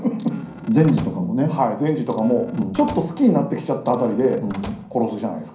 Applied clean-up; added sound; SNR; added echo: none; Squeak / Slam / Wood; 18 dB; reverberation time 0.6 s.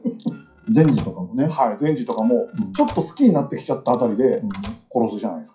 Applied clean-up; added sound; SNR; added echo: classical method WPE with log-MMSE.